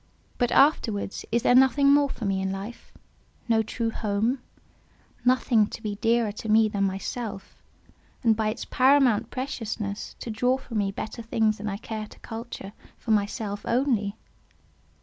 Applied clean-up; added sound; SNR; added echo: none; none; none; none.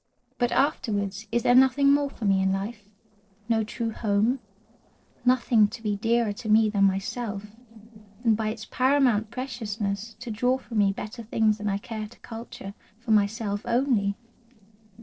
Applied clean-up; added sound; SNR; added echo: neural separator model SepFormer DNS4.